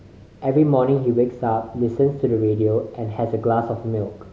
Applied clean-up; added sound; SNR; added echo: none; none; none; none.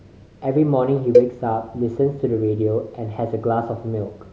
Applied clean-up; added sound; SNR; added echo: none; Cowbell; 1 dB; none.